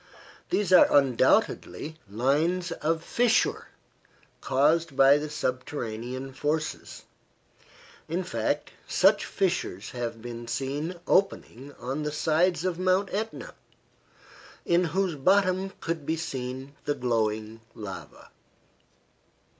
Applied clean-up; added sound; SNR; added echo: none; none; none; none.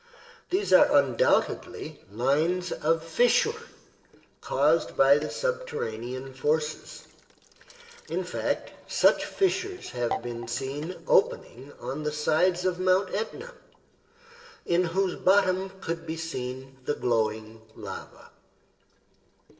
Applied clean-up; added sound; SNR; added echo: neural separator model SepFormer DNS4.